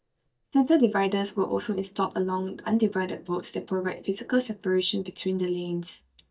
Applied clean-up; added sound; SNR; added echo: neural mask model DeepFilterNet 3.